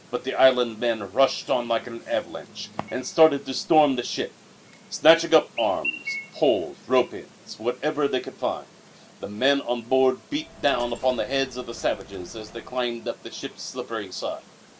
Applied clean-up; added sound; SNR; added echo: none; Coin (dropping) + Chirp, tweet; 18 dB; none.